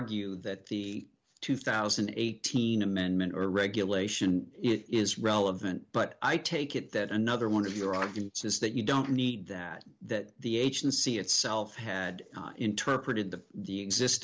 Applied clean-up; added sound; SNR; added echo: none; none; none; none.